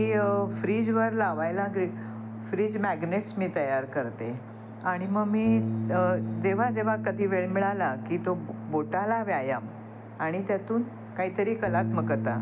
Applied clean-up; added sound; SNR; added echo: none; Bass guitar; 7 dB; none.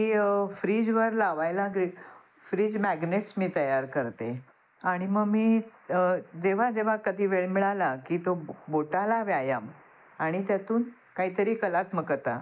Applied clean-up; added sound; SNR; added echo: neural mask model Resemble Enhance denoiser.